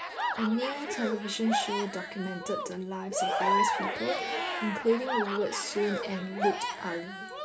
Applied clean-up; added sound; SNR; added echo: none; Crowd / Cheering; 0 dB; reverberation time 0.5 s.